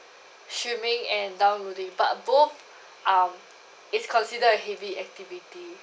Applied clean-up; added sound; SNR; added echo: none; none; none; none.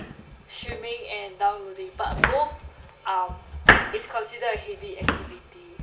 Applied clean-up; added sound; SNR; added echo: none; Domestic sounds, home sounds; -3 dB; reverberation time 2.2 s.